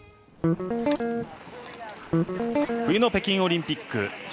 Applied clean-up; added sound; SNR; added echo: none; Guitar; -2 dB; none.